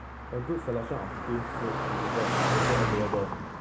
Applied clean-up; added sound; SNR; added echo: none; Car passing by; -3 dB; none.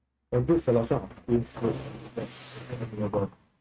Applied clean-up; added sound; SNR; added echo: neural mask model RNNoise.